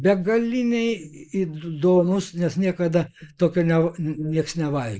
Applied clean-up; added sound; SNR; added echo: neural mask model Resemble Enhance denoiser.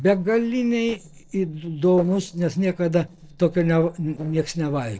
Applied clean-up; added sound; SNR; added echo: neural separator model SepFormer DNS4.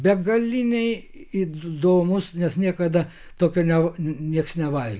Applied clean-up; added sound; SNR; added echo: none; none; none; none.